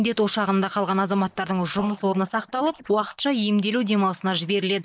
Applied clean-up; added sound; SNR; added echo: neural mask model DeepFilterNet 3.